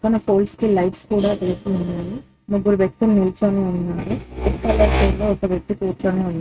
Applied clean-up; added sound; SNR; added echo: neural mask model RNNoise.